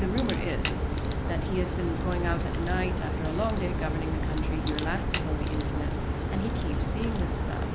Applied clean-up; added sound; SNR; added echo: none; Crack; -5 dB; none.